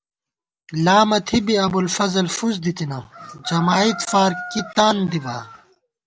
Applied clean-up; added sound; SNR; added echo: none; none; none; none.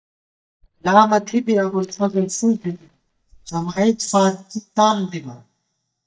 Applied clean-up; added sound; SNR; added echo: neural mask model DeepFilterNet 3.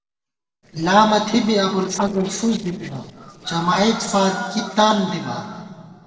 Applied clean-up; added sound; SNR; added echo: neural separator model SepFormer DNS4.